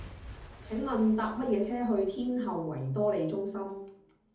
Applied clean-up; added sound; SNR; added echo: none; Shatter / Crushing / Boom; 19 dB; reverberation time 0.6 s.